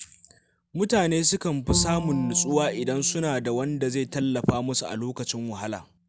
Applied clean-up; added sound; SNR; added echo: none; Bowed string instrument; 11 dB; none.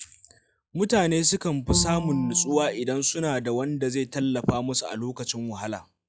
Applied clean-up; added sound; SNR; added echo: classical method log-MMSE.